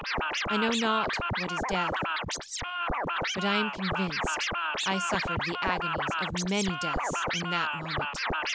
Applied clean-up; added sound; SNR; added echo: none; Scratching (performance technique); -3 dB; none.